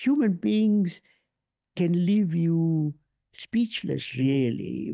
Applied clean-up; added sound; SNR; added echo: neural mask model DeepFilterNet 3.